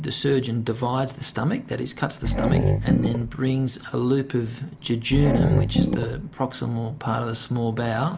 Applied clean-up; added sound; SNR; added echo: none; Growling; 1 dB; none.